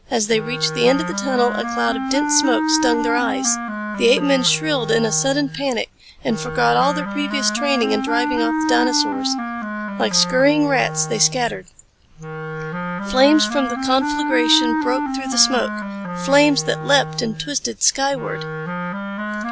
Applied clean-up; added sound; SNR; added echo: none; Wind instrument, woodwind instrument; 4 dB; none.